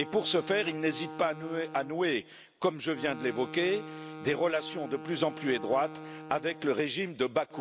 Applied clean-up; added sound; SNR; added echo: none; Wind instrument, woodwind instrument; 13 dB; none.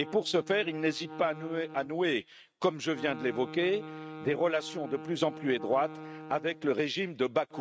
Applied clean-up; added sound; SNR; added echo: neural mask model RNNoise.